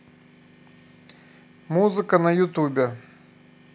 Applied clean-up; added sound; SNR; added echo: none; none; none; none.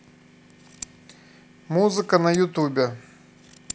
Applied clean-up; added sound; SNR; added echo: none; Scissors; 20 dB; none.